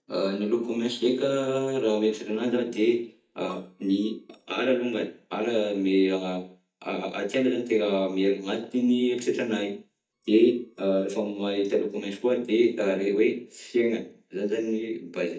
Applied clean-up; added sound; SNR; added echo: neural mask model DeepFilterNet 3.